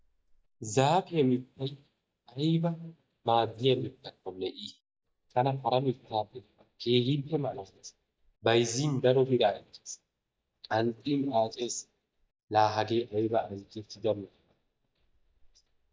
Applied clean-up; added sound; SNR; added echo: neural mask model DeepFilterNet 3.